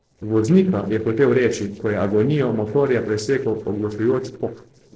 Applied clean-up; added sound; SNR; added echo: neural separator model SepFormer DNS4.